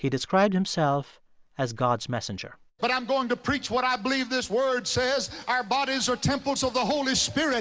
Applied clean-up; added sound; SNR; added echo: none; none; none; none.